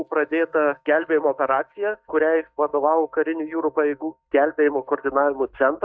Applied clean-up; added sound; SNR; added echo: neural mask model DeepFilterNet 3.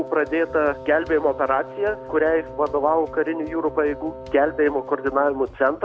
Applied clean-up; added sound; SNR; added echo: none; Wind instrument, woodwind instrument; 15 dB; none.